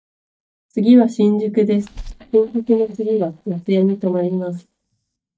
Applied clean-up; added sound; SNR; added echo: neural mask model DeepFilterNet 3.